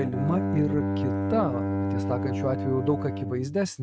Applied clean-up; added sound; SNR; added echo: neural mask model RNNoise.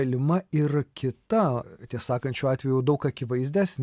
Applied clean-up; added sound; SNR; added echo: none; none; none; none.